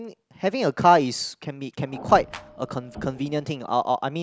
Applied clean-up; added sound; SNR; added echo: none; Printer + Clapping; 17 dB; none.